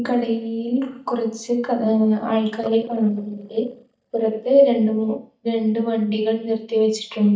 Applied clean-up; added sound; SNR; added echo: neural mask model DeepFilterNet 3.